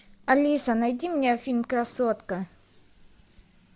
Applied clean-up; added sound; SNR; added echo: none; none; none; none.